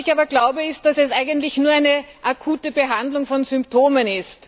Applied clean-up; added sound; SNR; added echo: none; none; none; none.